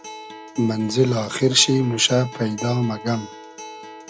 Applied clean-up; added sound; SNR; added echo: none; Acoustic guitar; 15 dB; none.